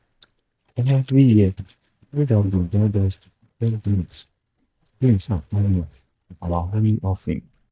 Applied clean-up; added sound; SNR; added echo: neural mask model DeepFilterNet 3.